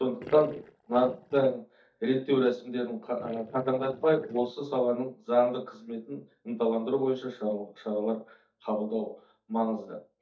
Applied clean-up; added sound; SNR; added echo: neural mask model DeepFilterNet 3.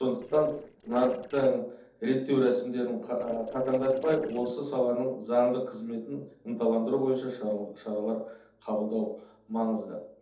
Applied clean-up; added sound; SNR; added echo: neural separator model SepFormer DNS4.